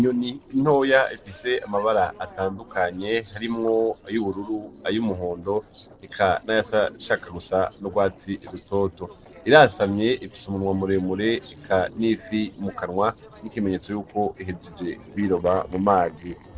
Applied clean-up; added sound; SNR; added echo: neural separator model SepFormer DNS4.